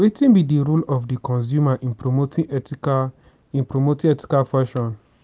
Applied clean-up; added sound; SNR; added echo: none; none; none; none.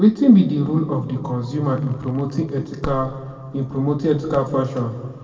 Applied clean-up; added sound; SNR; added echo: none; Crackle; 20 dB; reverberation time 1.7 s.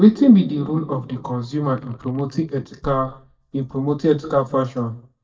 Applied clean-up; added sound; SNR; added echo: neural mask model DeepFilterNet 3.